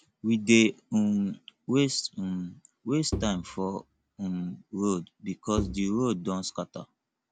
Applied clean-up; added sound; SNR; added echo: none; Bowed string instrument; 9 dB; none.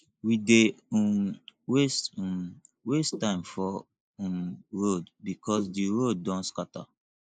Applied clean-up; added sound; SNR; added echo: neural mask model Resemble Enhance denoiser.